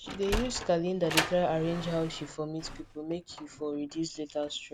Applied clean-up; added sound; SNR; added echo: none; Sliding door; 6 dB; none.